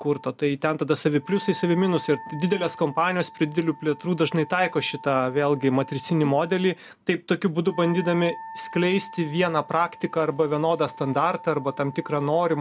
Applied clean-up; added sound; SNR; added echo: none; Wind instrument, woodwind instrument; 18 dB; none.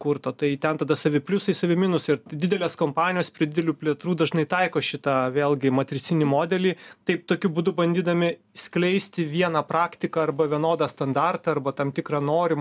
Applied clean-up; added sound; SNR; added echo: none; none; none; none.